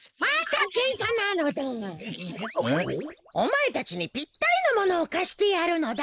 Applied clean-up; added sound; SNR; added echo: neural mask model Resemble Enhance denoiser.